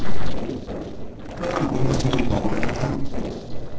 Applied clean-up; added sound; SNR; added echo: neural separator model SepFormer DNS4.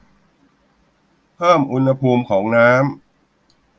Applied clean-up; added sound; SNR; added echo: none; none; none; none.